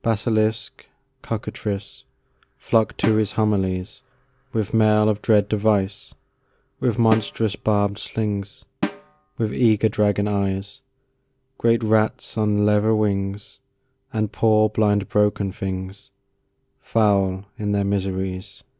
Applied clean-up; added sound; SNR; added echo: none; Snare drum; 10 dB; none.